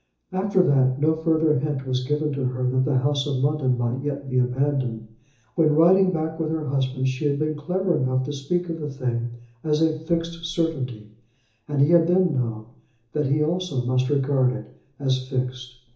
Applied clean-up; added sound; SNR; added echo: none; none; none; reverberation time 0.7 s.